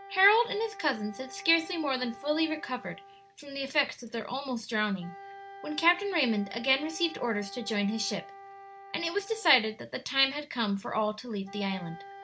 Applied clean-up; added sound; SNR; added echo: none; Wind instrument, woodwind instrument; 18 dB; none.